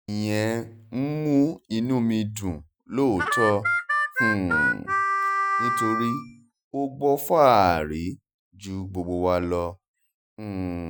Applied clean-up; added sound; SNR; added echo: classical method Wiener filter.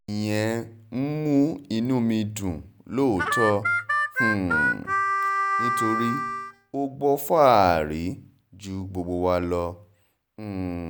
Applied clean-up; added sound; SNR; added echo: none; Harmonica; 0 dB; none.